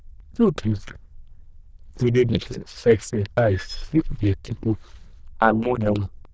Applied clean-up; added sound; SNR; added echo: neural diffusion model UNIVERSE++.